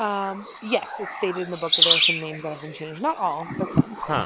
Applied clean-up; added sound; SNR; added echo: none; Bird vocalization, bird call, bird song; -3 dB; none.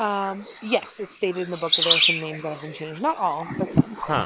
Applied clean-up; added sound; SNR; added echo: neural mask model Resemble Enhance denoiser.